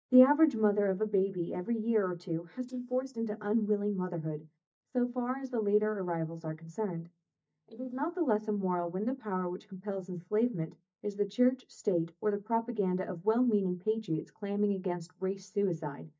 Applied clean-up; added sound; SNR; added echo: neural mask model DeepFilterNet 3.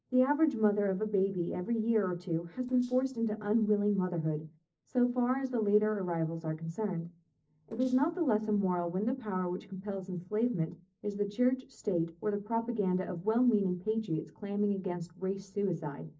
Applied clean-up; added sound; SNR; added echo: neural separator model SepFormer DNS4.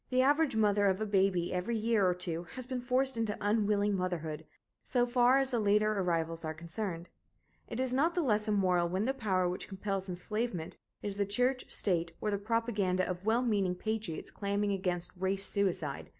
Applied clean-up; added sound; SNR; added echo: none; none; none; none.